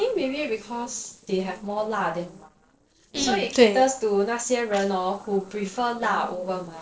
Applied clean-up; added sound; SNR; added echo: neural separator model SepFormer DNS4.